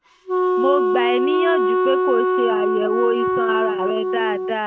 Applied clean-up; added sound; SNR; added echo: neural mask model RNNoise.